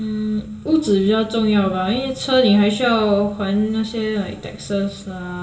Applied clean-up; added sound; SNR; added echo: none; none; none; reverberation time 1.4 s.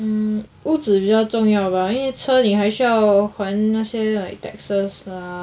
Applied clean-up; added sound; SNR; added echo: none; none; none; none.